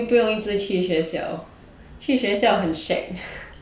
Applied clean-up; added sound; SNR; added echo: none; none; none; none.